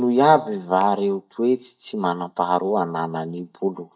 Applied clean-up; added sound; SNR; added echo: neural mask model DeepFilterNet 3.